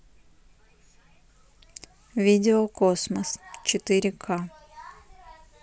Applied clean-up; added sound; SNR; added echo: none; none; none; none.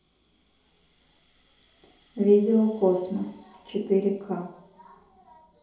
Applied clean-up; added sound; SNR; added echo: none; Rattle (instrument); 20 dB; reverberation time 2.8 s.